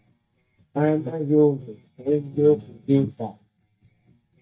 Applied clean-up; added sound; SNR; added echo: neural mask model DeepFilterNet 3.